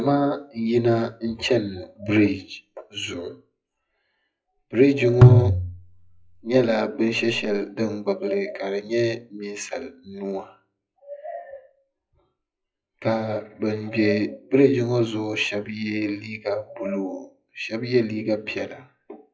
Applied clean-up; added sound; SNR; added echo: classical method WPE with log-MMSE.